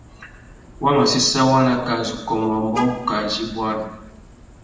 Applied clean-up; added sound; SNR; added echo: none; Vehicle horn, car horn, honking; 17 dB; reverberation time 0.9 s.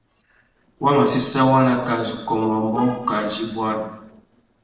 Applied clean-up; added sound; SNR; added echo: neural separator model SepFormer DNS4.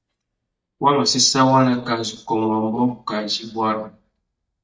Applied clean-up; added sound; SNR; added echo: neural mask model DeepFilterNet 3.